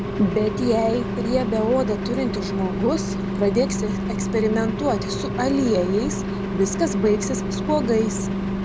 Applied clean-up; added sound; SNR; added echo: none; Engine; 2 dB; none.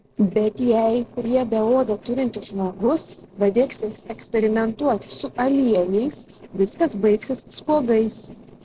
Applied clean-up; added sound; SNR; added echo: neural separator model SepFormer DNS4.